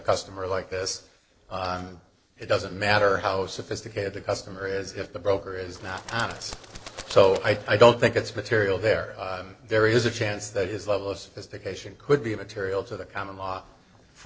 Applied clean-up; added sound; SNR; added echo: neural separator model SepFormer DNS4.